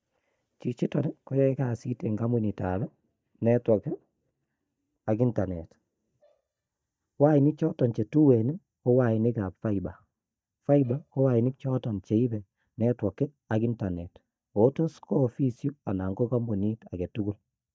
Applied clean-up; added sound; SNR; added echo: neural mask model DeepFilterNet 3.